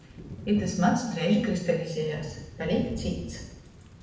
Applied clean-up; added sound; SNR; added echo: none; Thunder / Rain; 12 dB; reverberation time 0.8 s.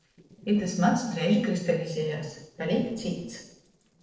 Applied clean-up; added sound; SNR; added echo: neural separator model SepFormer DNS4.